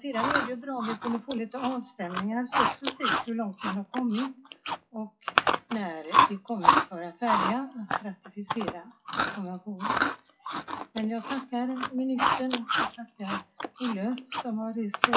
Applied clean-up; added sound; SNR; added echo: classical method WPE with log-MMSE.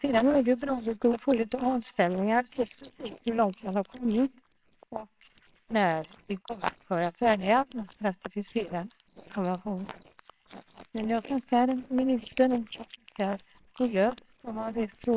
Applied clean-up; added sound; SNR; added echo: neural separator model SepFormer WHAMR!.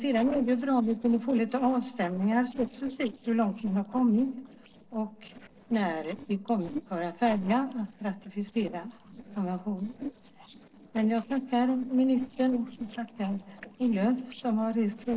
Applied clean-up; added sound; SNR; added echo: neural separator model SepFormer DNS4.